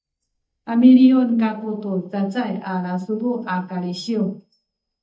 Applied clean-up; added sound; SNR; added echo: neural mask model DeepFilterNet 3.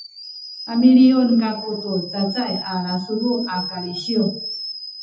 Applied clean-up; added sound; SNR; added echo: classical method WPE with log-MMSE.